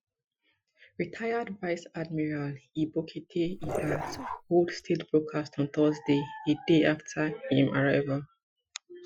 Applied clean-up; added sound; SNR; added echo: classical method Wiener filter.